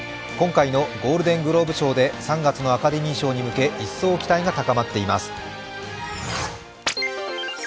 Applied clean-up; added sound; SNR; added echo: none; none; none; none.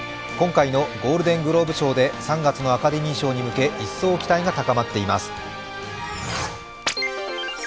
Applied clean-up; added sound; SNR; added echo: none; Wind instrument, woodwind instrument; 18 dB; none.